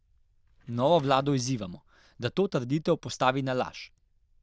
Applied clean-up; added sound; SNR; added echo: neural diffusion model UNIVERSE++.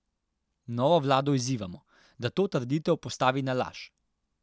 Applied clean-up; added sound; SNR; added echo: none; none; none; none.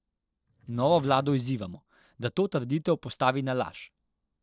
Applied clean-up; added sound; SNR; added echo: neural separator model SepFormer DNS4.